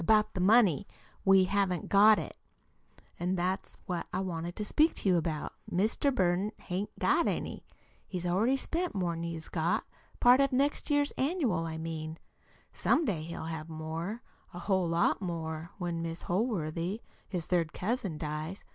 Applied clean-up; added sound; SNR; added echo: none; none; none; none.